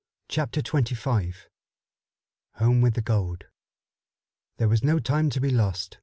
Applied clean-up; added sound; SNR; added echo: none; none; none; none.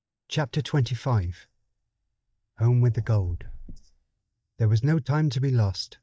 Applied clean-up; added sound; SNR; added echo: neural mask model DeepFilterNet 3.